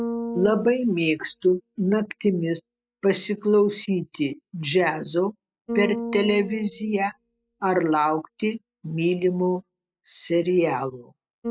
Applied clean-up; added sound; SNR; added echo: classical method spectral subtraction.